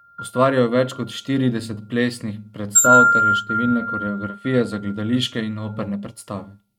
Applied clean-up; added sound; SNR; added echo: neural mask model RNNoise.